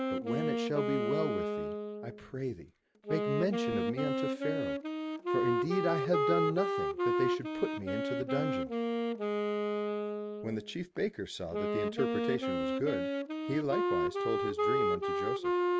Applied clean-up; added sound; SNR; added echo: none; Wind instrument, woodwind instrument; -4 dB; none.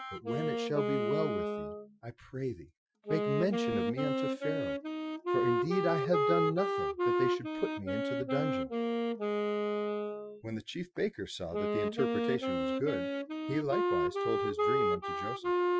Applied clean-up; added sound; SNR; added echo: classical method Wiener filter.